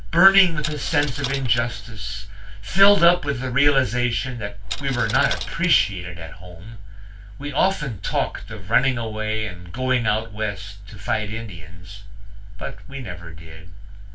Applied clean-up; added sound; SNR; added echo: none; Coin (dropping); 13 dB; reverberation time 0.2 s.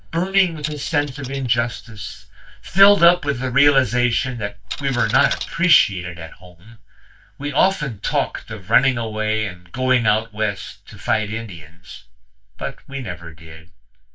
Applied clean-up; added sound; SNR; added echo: neural mask model DeepFilterNet 3.